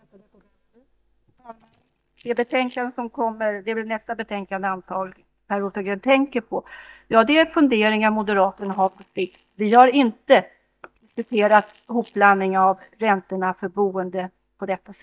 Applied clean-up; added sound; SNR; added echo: neural mask model DeepFilterNet 3.